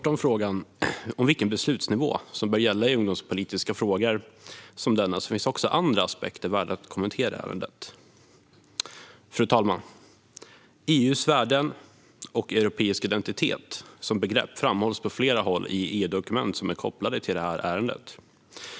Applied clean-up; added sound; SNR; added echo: none; none; none; none.